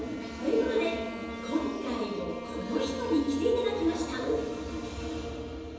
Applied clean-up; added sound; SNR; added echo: none; Bowed string instrument; 11 dB; reverberation time 1.1 s.